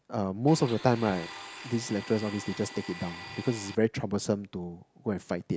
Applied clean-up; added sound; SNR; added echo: none; Domestic sounds, home sounds; 13 dB; none.